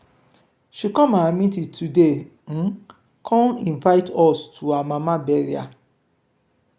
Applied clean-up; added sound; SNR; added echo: none; none; none; none.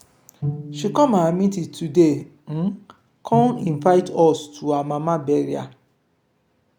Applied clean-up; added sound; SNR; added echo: none; Bowed string instrument; 13 dB; none.